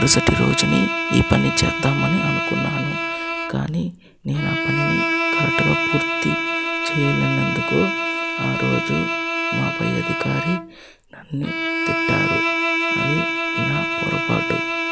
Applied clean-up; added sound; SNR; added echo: none; Bowed string instrument; 0 dB; none.